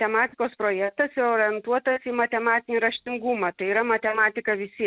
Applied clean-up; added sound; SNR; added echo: none; none; none; none.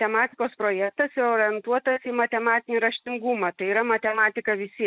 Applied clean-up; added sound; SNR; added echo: neural mask model Resemble Enhance denoiser.